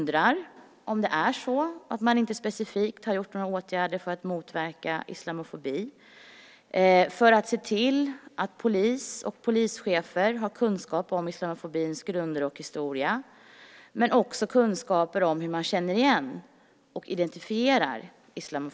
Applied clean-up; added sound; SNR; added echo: none; none; none; none.